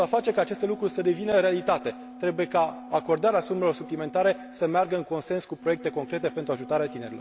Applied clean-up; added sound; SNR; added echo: none; Wind instrument, woodwind instrument; 17 dB; none.